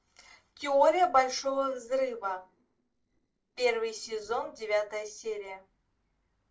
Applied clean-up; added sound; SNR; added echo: neural separator model SepFormer DNS4.